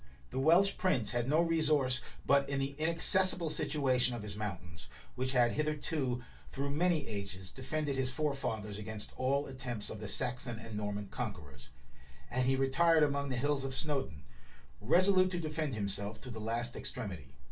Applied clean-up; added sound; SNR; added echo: none; none; none; reverberation time 0.2 s.